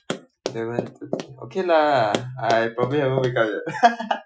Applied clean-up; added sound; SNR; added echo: classical method Wiener filter.